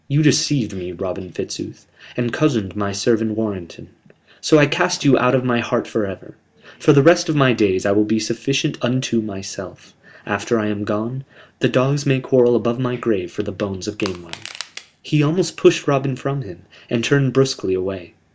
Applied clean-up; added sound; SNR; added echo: none; Crushing; 16 dB; none.